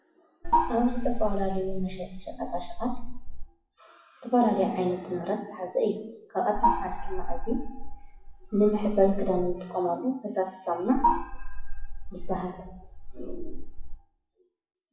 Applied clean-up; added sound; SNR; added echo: classical method WPE with log-MMSE.